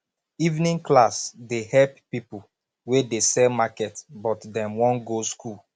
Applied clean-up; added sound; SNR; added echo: none; none; none; none.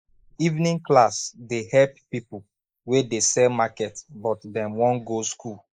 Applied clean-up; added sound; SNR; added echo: neural mask model Resemble Enhance denoiser.